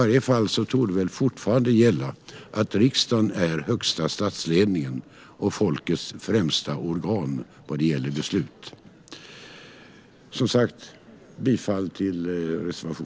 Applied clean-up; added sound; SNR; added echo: none; none; none; none.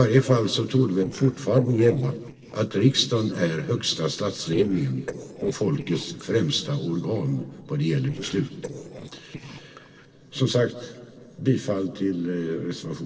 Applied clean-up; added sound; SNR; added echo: neural separator model SepFormer DNS4.